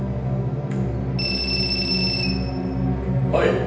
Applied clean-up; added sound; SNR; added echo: none; none; none; reverberation time 0.9 s.